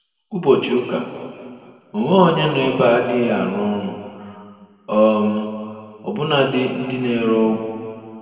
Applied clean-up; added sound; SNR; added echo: none; none; none; reverberation time 2.2 s.